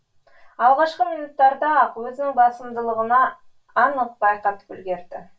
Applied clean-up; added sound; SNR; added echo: none; none; none; reverberation time 0.2 s.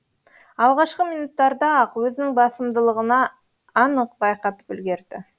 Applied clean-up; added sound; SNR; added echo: none; none; none; none.